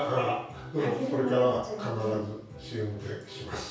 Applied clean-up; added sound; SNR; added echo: none; none; none; reverberation time 0.6 s.